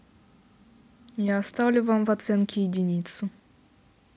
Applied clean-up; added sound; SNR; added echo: none; none; none; none.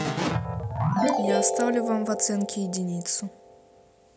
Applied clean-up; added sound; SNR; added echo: none; Keyboard (musical); -1 dB; none.